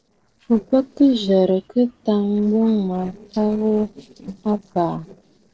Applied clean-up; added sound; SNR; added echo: neural separator model SepFormer DNS4.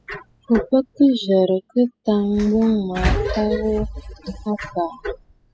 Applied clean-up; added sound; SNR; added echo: classical method spectral subtraction.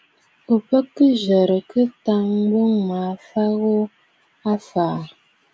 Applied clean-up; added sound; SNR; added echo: none; none; none; none.